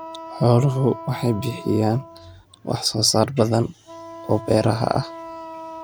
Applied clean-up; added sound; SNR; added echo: none; Wind instrument, woodwind instrument; 16 dB; none.